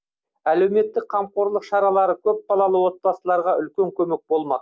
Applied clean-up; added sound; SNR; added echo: none; none; none; none.